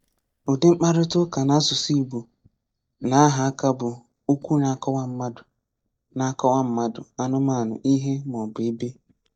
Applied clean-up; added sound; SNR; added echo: neural mask model DeepFilterNet 3.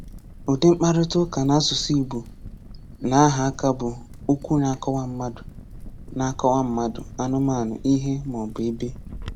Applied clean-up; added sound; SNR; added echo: none; Crackle; 15 dB; none.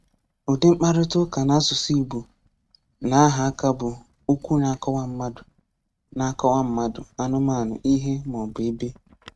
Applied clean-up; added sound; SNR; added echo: neural mask model RNNoise.